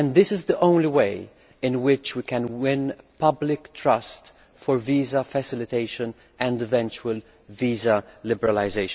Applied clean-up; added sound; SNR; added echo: none; none; none; none.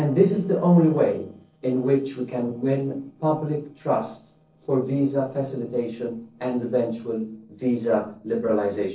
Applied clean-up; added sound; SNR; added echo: neural separator model SepFormer DNS4.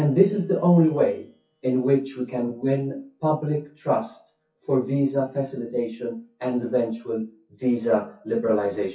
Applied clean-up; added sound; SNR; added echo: classical method WPE with log-MMSE.